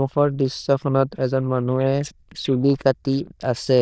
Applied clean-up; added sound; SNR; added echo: neural diffusion model UNIVERSE++.